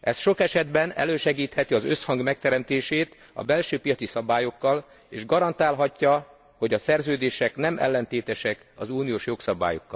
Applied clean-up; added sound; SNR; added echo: none; none; none; none.